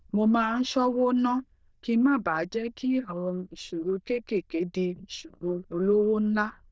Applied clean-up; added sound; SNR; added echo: neural diffusion model UNIVERSE++.